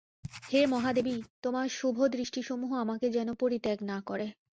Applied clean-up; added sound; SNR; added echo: none; Writing; 15 dB; none.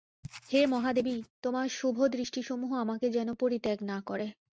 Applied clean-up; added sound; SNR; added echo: neural mask model RNNoise.